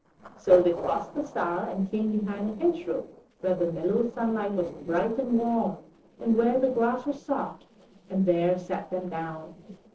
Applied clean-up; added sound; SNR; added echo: neural separator model SepFormer DNS4.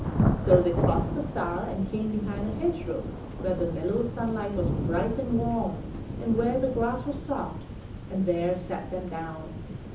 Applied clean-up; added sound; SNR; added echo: none; Thunder / Rain; 2 dB; reverberation time 0.7 s.